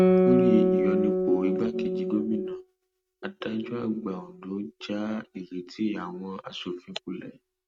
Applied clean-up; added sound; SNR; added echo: neural mask model RNNoise.